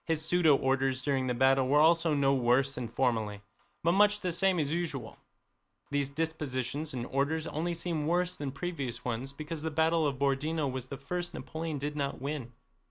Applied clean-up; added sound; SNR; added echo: none; none; none; none.